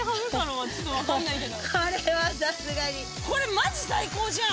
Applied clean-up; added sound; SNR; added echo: none; none; none; none.